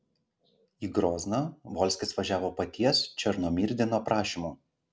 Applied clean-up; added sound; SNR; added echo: none; none; none; none.